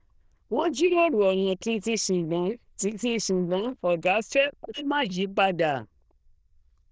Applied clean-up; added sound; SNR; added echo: neural diffusion model UNIVERSE++.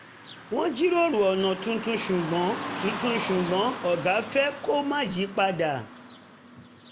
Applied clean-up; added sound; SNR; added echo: none; Car passing by / Traffic noise, roadway noise; 11 dB; none.